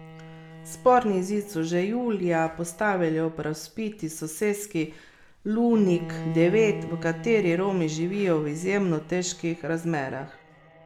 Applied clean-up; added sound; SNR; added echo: none; Bowed string instrument; 15 dB; none.